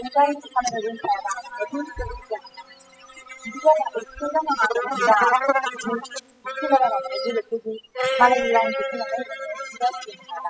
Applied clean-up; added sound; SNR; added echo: classical method spectral subtraction.